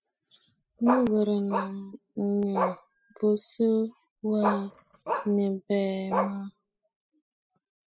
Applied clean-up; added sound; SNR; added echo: classical method spectral subtraction.